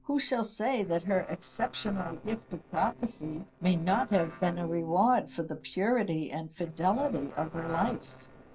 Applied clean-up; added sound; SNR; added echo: neural separator model SepFormer DNS4.